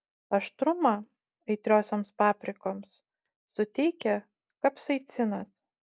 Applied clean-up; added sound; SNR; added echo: none; none; none; none.